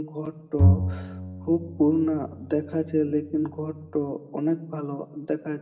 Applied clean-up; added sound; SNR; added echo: none; Bowed string instrument; 0 dB; reverberation time 0.9 s.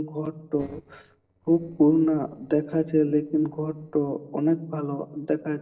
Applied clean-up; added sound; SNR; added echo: neural separator model SepFormer DNS4.